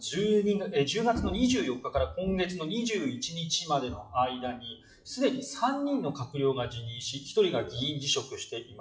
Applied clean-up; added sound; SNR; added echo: classical method WPE with log-MMSE.